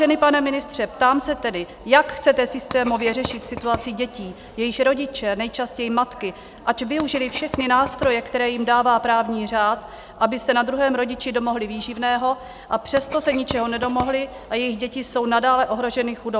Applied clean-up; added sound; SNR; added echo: none; Writing; 14 dB; none.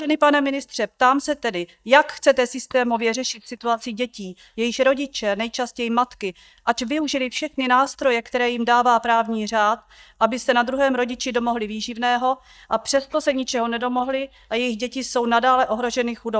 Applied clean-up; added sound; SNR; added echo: neural mask model DeepFilterNet 3.